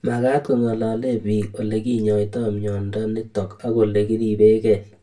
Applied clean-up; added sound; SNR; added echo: none; none; none; reverberation time 0.2 s.